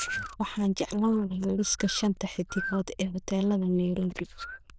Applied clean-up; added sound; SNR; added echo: neural diffusion model UNIVERSE++.